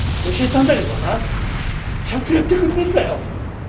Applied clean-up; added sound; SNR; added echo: none; Explosion; 2 dB; reverberation time 0.3 s.